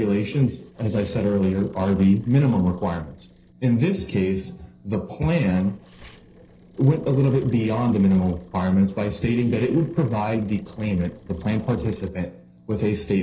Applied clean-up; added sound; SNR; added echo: neural separator model SepFormer DNS4.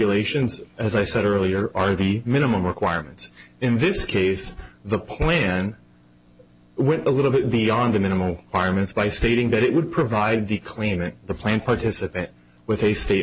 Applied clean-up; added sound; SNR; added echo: none; none; none; none.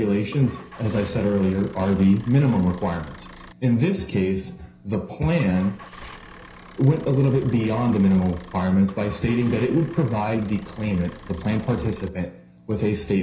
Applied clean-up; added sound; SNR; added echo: none; Idling / Engine starting / Motor vehicle (road); 20 dB; reverberation time 0.5 s.